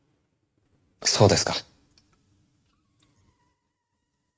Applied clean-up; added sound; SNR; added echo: neural mask model RNNoise.